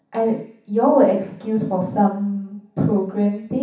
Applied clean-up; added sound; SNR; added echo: none; none; none; reverberation time 0.7 s.